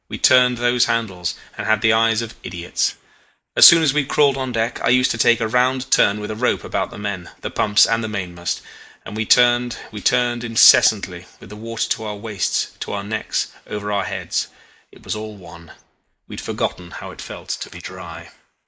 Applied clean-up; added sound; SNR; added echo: neural mask model Resemble Enhance denoiser.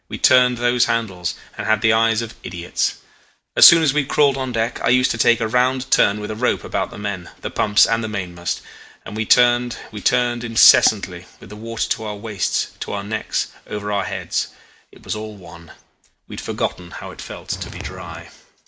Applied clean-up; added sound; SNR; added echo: none; Walk, footsteps; 11 dB; none.